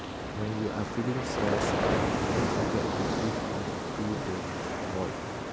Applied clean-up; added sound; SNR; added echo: none; Ocean; -4 dB; none.